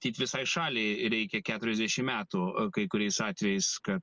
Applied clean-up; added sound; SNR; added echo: none; none; none; none.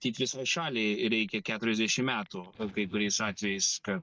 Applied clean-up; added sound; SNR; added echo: neural mask model DeepFilterNet 3.